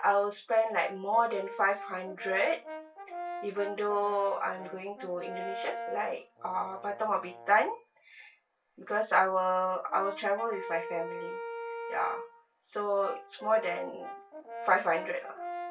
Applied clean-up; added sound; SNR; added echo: none; Brass instrument; 11 dB; reverberation time 0.2 s.